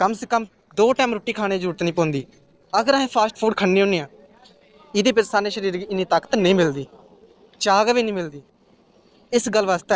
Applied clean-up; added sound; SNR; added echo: neural separator model SepFormer DNS4.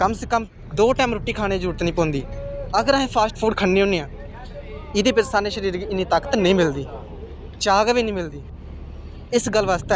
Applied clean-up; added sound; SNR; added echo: none; Boat, Water vehicle; 12 dB; none.